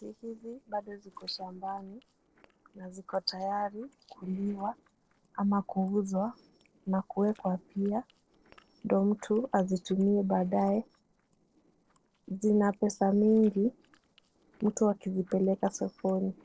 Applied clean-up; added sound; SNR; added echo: neural separator model SepFormer DNS4.